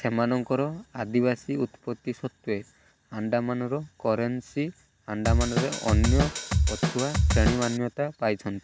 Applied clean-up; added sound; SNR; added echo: none; Drum kit; -5 dB; none.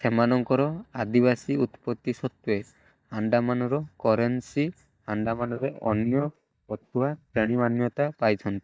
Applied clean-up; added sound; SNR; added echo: neural mask model DeepFilterNet 3.